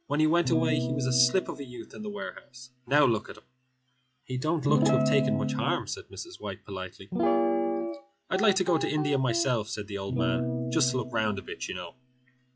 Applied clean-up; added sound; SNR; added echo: classical method log-MMSE.